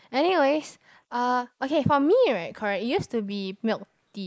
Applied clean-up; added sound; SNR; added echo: neural mask model Resemble Enhance denoiser.